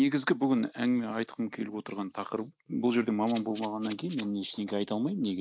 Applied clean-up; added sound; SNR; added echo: neural mask model Resemble Enhance denoiser.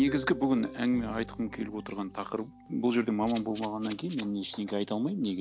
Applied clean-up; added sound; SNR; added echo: none; Rattle (instrument); 18 dB; none.